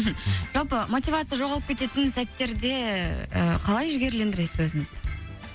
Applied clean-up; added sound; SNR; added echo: none; none; none; none.